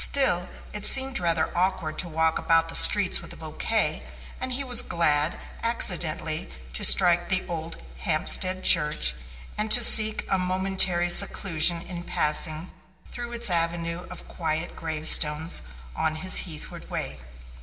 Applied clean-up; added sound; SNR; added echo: none; Tambourine; 10 dB; reverberation time 2.4 s.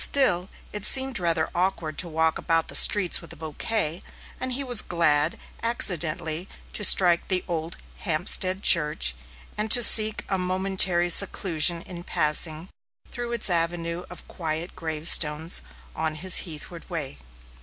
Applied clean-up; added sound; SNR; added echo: none; none; none; none.